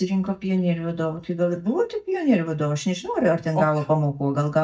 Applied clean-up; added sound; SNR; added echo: neural mask model DeepFilterNet 3.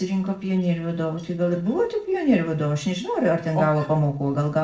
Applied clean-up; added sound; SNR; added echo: neural separator model SepFormer DNS4.